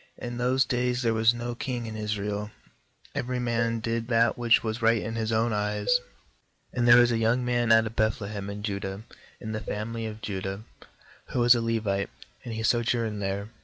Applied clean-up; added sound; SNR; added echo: none; Cowbell; 17 dB; none.